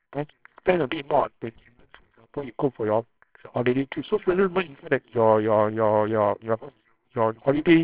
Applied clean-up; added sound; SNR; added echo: neural separator model SepFormer WHAMR!.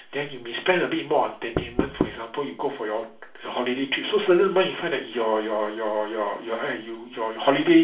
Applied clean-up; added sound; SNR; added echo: none; Knock; 2 dB; reverberation time 0.3 s.